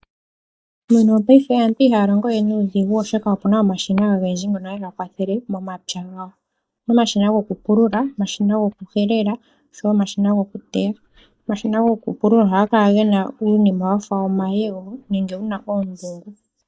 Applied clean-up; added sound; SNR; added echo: neural mask model DeepFilterNet 3.